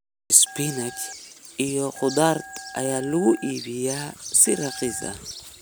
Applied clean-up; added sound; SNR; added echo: none; Telephone; 19 dB; none.